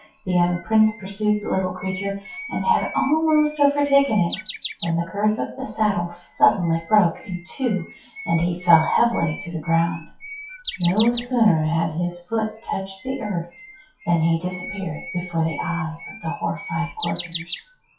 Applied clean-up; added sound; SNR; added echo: classical method WPE with log-MMSE.